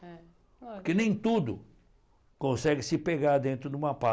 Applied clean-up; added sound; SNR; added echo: none; none; none; none.